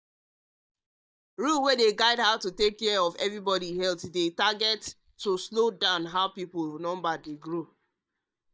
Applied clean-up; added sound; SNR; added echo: neural mask model DeepFilterNet 3.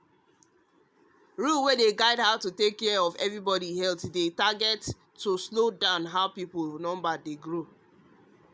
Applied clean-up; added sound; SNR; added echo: none; none; none; none.